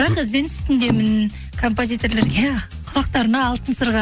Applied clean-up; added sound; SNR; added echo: none; Percussion; 9 dB; none.